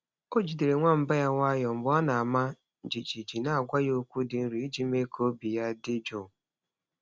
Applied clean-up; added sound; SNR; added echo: none; none; none; none.